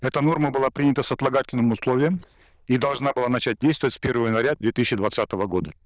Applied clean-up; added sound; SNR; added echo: neural diffusion model UNIVERSE++.